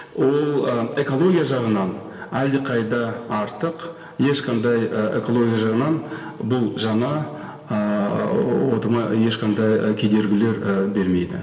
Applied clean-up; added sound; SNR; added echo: none; none; none; reverberation time 2.6 s.